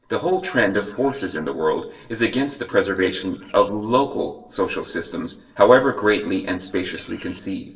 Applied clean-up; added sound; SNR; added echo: neural separator model SepFormer DNS4.